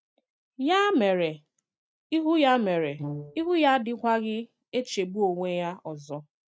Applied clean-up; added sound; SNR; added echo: neural mask model RNNoise.